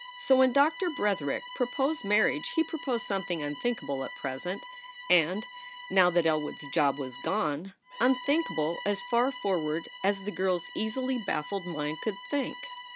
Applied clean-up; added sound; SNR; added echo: none; Bowed string instrument; 14 dB; none.